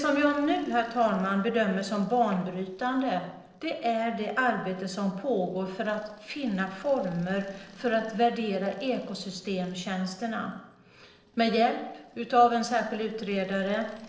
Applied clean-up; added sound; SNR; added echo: neural separator model SepFormer DNS4.